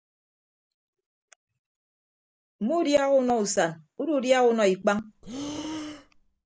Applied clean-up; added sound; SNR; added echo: none; Breathing; 10 dB; none.